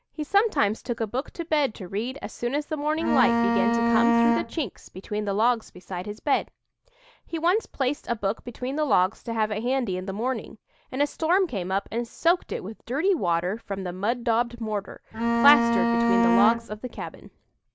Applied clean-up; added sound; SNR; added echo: none; Bowed string instrument; -4 dB; none.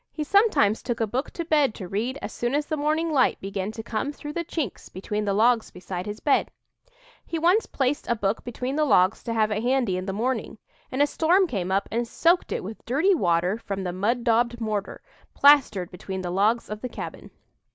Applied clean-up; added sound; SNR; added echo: none; none; none; none.